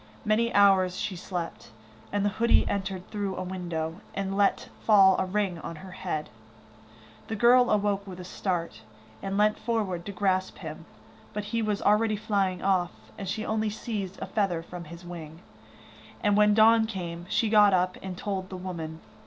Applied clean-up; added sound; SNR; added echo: none; none; none; none.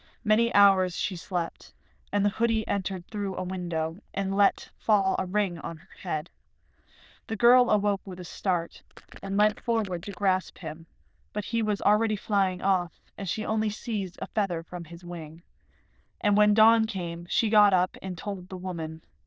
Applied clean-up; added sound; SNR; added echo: neural diffusion model UNIVERSE++.